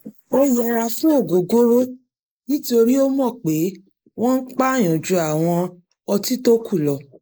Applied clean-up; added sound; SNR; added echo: neural mask model Resemble Enhance denoiser.